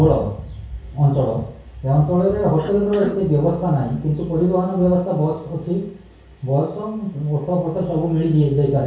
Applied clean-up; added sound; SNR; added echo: none; Cough; 14 dB; reverberation time 0.6 s.